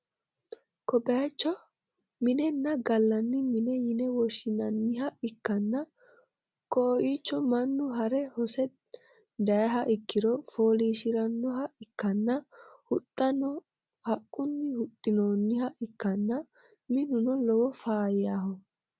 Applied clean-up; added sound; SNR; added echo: none; none; none; none.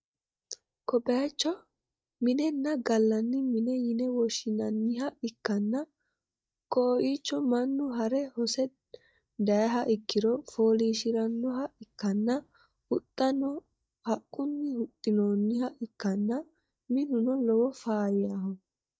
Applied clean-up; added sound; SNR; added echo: neural mask model DeepFilterNet 3.